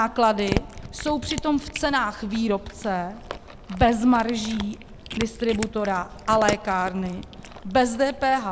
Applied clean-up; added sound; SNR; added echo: none; Cat; 11 dB; none.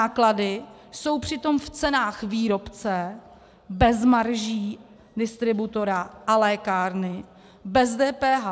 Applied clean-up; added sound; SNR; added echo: none; none; none; none.